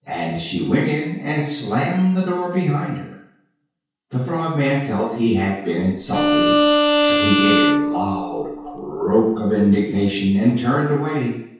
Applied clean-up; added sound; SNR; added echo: none; Bowed string instrument; -2 dB; reverberation time 0.6 s.